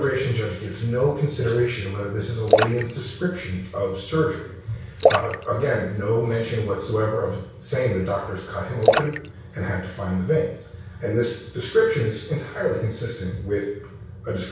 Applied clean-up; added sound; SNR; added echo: none; Splash, splatter; 1 dB; reverberation time 0.6 s.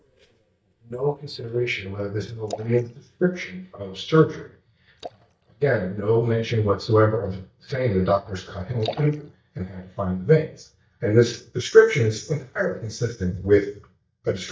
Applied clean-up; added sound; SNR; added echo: neural mask model DeepFilterNet 3.